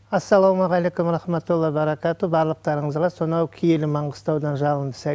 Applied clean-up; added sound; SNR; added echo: none; none; none; none.